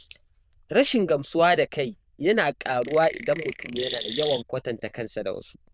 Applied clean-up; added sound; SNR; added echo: neural diffusion model UNIVERSE++.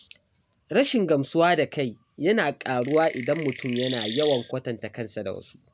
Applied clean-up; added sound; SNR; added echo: none; Chirp, tweet; 10 dB; none.